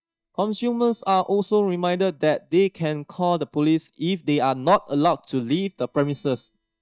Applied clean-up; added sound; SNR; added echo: neural mask model DeepFilterNet 3.